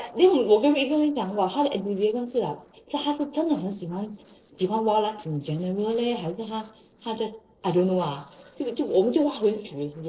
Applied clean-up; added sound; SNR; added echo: neural separator model SepFormer DNS4.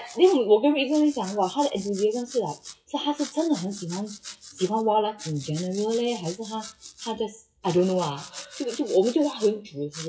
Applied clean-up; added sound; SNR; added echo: classical method WPE with log-MMSE.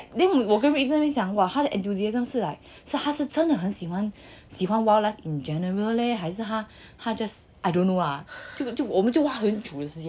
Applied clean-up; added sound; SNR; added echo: none; none; none; none.